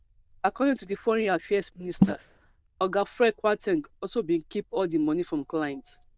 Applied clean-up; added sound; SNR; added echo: neural diffusion model UNIVERSE++.